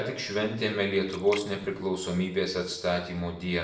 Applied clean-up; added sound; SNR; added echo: none; Splash, splatter; 18 dB; reverberation time 0.7 s.